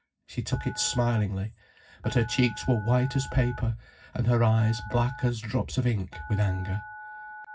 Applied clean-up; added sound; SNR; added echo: none; Telephone; 17 dB; reverberation time 0.4 s.